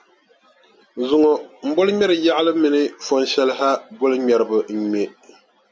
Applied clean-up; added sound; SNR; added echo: none; none; none; none.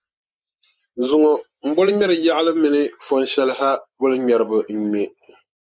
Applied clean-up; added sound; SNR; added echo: neural mask model Resemble Enhance denoiser.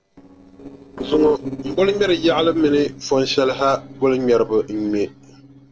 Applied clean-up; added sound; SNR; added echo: neural separator model SepFormer DNS4.